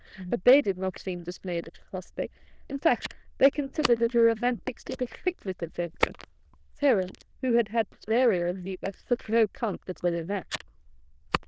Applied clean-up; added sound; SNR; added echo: neural diffusion model UNIVERSE++.